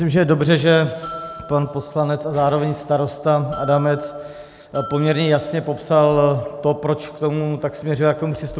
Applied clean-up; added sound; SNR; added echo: none; Bell; 16 dB; none.